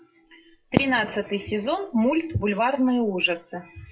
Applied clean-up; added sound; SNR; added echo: classical method WPE with log-MMSE.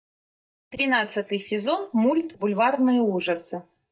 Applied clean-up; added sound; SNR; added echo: neural mask model DeepFilterNet 3.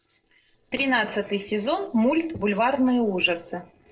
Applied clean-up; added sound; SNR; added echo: neural separator model SepFormer DNS4.